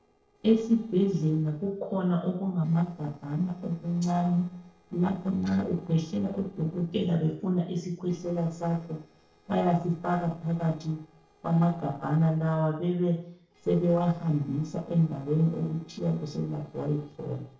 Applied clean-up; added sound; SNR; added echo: neural separator model SepFormer DNS4.